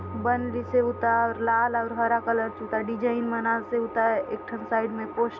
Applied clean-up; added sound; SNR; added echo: none; Bass guitar; 19 dB; none.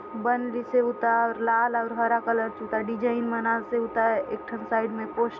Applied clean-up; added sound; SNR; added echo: none; none; none; none.